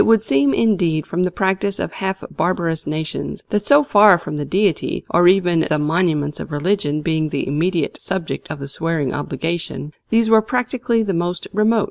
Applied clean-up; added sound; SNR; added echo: none; none; none; none.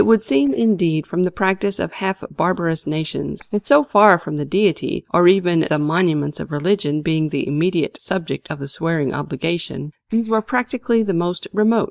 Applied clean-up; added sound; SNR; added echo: neural mask model DeepFilterNet 3.